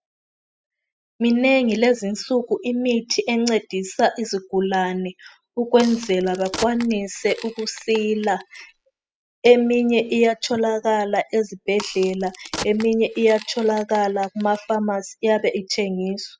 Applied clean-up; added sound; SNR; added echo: classical method spectral subtraction.